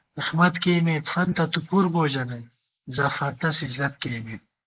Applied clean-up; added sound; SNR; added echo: neural mask model Resemble Enhance denoiser.